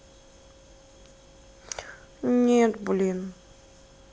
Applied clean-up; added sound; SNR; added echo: none; none; none; none.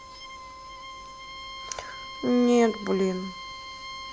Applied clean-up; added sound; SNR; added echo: none; Bowed string instrument; 12 dB; none.